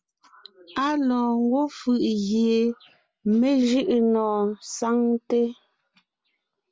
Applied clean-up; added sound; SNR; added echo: none; none; none; none.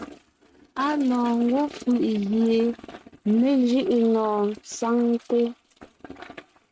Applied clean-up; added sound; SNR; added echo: neural mask model RNNoise.